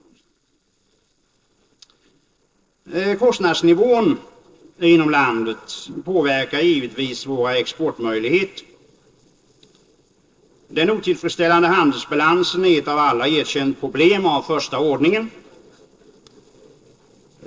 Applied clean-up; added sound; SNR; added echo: neural separator model SepFormer DNS4.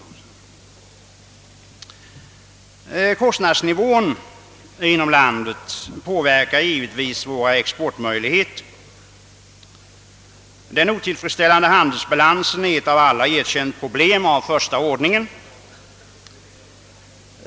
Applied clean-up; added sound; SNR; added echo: none; none; none; none.